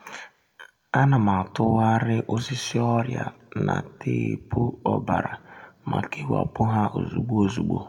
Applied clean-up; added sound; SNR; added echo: none; none; none; reverberation time 0.3 s.